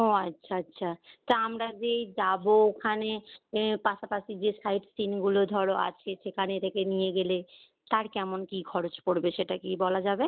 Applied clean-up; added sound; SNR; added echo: none; none; none; none.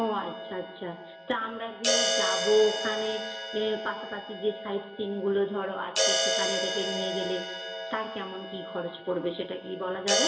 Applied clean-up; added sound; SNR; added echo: none; Crash cymbal; 0 dB; reverberation time 1.2 s.